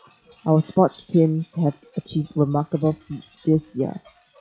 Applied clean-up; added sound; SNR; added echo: classical method log-MMSE.